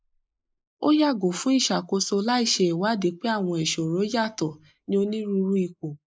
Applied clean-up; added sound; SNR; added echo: neural mask model Resemble Enhance denoiser.